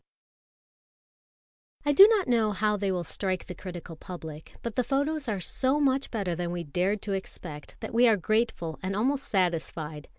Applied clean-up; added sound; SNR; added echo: none; none; none; none.